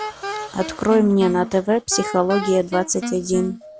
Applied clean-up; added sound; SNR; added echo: none; Wind instrument, woodwind instrument; 10 dB; none.